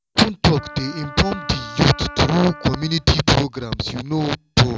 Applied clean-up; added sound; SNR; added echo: none; Wind instrument, woodwind instrument; 17 dB; none.